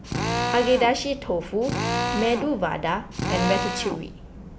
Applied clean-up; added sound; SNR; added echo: none; Drill; 3 dB; none.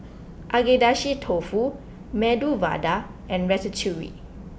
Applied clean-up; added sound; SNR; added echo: none; none; none; none.